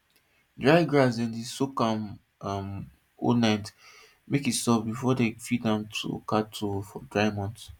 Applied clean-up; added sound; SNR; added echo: none; none; none; none.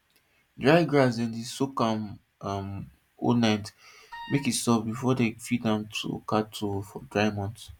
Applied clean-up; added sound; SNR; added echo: none; Wind instrument, woodwind instrument; 16 dB; none.